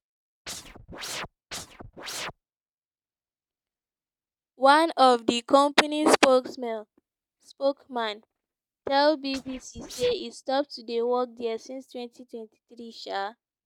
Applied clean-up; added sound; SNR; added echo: neural mask model RNNoise.